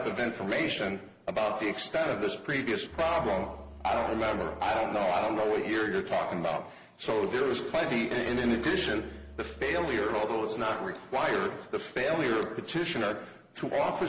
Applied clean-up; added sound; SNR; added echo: none; Musical instrument; 17 dB; none.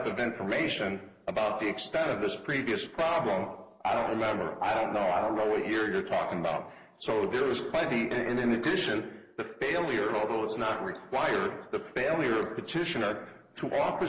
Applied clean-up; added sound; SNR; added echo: neural mask model Resemble Enhance denoiser.